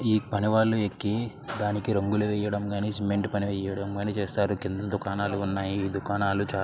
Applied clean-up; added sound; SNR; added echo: none; none; none; none.